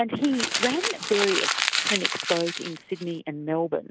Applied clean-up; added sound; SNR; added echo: none; Crumpling, crinkling; 1 dB; none.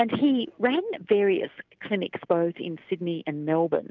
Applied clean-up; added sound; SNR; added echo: none; none; none; none.